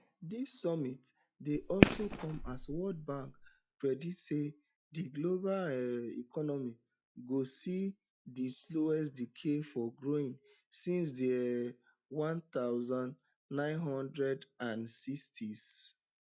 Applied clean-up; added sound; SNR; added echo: classical method log-MMSE.